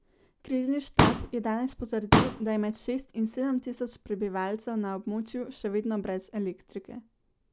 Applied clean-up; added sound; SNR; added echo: none; Explosion; -4 dB; none.